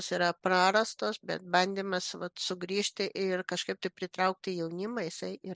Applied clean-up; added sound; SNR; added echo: none; none; none; none.